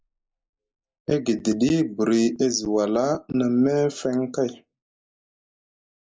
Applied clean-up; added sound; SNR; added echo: neural mask model Resemble Enhance denoiser.